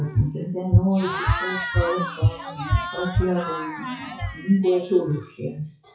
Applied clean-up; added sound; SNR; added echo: classical method WPE with log-MMSE.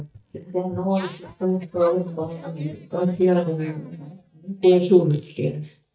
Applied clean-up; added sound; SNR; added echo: neural mask model DeepFilterNet 3.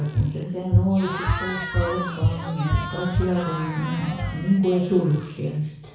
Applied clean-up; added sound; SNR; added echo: none; Crowd / Cheering; 12 dB; reverberation time 0.6 s.